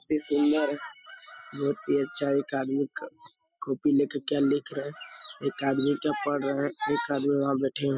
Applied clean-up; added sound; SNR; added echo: classical method spectral subtraction.